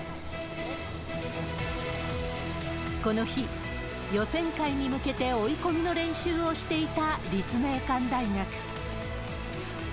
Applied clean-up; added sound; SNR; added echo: none; Rain; 18 dB; none.